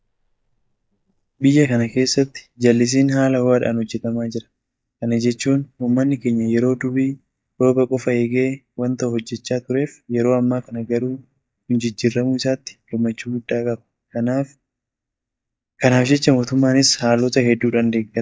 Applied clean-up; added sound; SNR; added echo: neural mask model DeepFilterNet 3.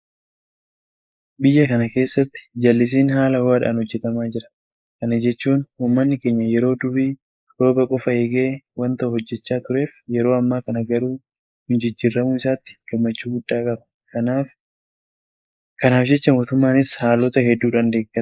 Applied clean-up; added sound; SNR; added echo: neural mask model Resemble Enhance denoiser.